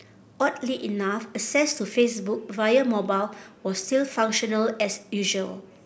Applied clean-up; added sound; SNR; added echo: none; none; none; none.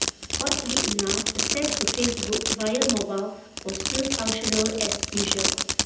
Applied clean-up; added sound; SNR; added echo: none; Fireworks; -2 dB; reverberation time 1.2 s.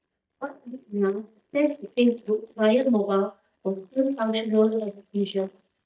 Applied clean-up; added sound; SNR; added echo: neural mask model DeepFilterNet 3.